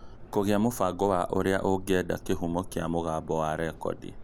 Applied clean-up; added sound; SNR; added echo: none; Subway, metro, underground; 13 dB; none.